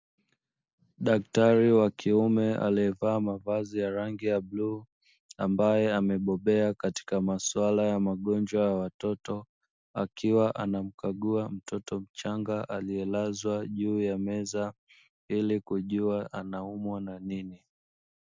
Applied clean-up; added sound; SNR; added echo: none; none; none; none.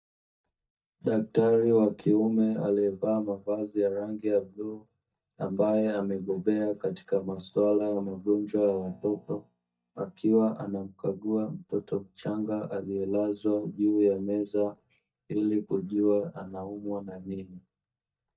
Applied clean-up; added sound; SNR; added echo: neural mask model DeepFilterNet 3.